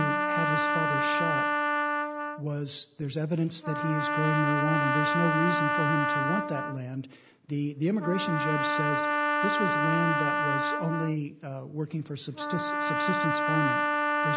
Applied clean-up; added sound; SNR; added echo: none; Trumpet; -3 dB; none.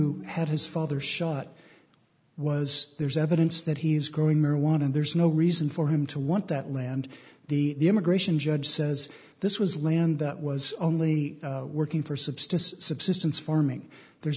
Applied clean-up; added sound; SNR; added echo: none; none; none; none.